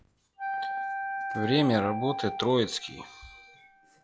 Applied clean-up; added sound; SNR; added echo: classical method log-MMSE.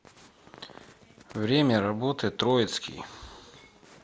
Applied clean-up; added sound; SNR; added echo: none; none; none; none.